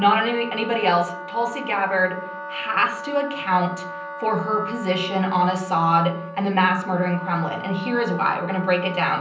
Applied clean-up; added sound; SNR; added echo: none; Wind instrument, woodwind instrument; 11 dB; reverberation time 0.6 s.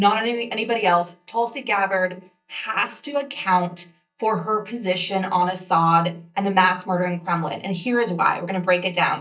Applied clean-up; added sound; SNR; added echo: neural mask model DeepFilterNet 3.